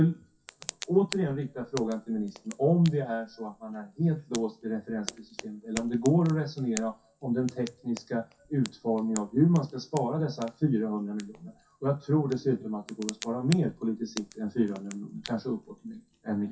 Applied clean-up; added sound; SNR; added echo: classical method WPE with log-MMSE.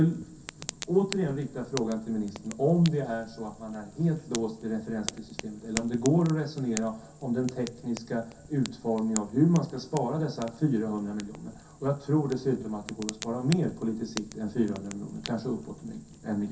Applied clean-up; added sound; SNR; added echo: none; Fire; 15 dB; reverberation time 0.3 s.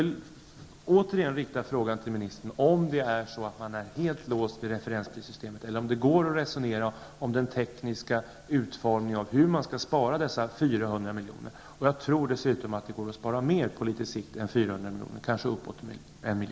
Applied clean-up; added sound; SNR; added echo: none; none; none; none.